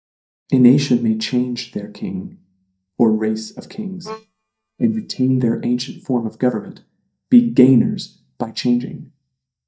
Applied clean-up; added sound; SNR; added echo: neural mask model DeepFilterNet 3.